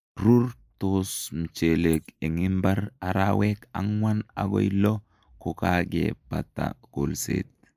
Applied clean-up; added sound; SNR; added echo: neural mask model Resemble Enhance denoiser.